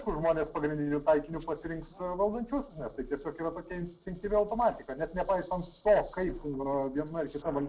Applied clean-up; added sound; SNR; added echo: neural separator model SepFormer DNS4.